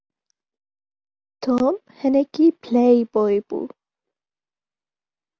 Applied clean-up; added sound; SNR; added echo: none; none; none; none.